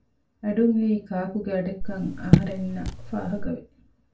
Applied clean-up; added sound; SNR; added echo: none; Raindrop / Drip; -3 dB; reverberation time 0.2 s.